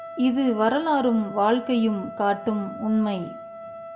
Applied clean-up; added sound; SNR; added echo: none; Trumpet; 14 dB; reverberation time 0.6 s.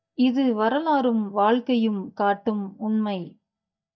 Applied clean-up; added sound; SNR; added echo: neural mask model DeepFilterNet 3.